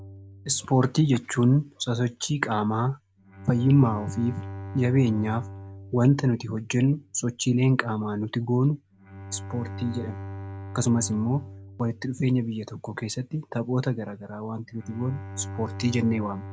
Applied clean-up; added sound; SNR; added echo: none; Bowed string instrument; 14 dB; none.